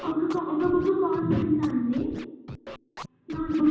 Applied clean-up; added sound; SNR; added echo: none; Scratching (performance technique); 16 dB; reverberation time 1.2 s.